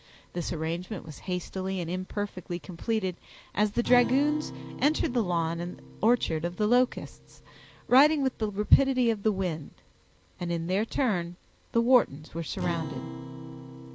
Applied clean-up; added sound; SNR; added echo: none; Acoustic guitar; 15 dB; none.